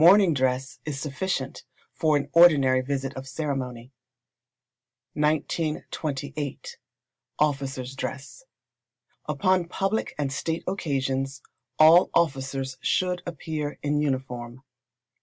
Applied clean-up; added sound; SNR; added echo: none; none; none; none.